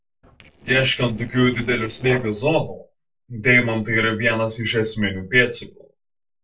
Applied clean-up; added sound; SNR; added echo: neural separator model SepFormer DNS4.